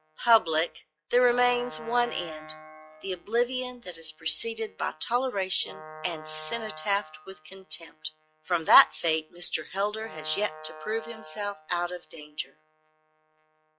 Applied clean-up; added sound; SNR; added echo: classical method log-MMSE.